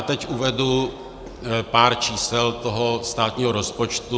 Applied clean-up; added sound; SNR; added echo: none; none; none; none.